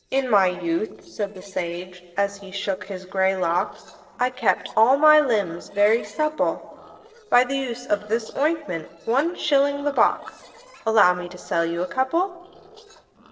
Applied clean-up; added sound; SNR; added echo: neural separator model SepFormer DNS4.